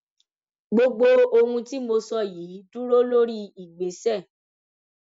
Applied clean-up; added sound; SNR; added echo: none; none; none; none.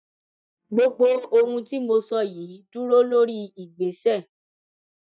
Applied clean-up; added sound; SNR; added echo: neural mask model DeepFilterNet 3.